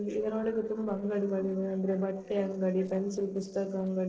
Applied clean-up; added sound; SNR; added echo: neural separator model SepFormer DNS4.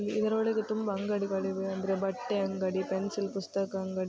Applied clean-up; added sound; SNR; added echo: none; none; none; none.